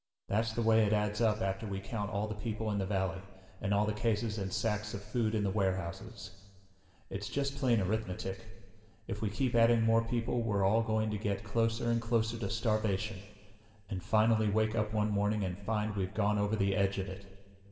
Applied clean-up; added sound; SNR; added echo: none; none; none; reverberation time 1.7 s.